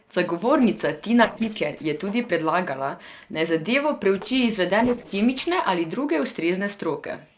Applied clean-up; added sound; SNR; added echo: neural separator model SepFormer DNS4.